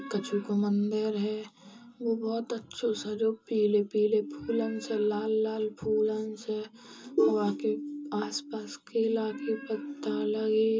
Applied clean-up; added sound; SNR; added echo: none; none; none; reverberation time 0.2 s.